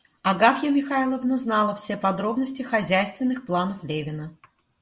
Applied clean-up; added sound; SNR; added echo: none; none; none; none.